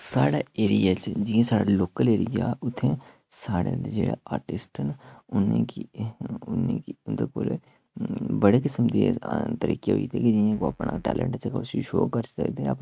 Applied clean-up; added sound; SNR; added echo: neural mask model RNNoise.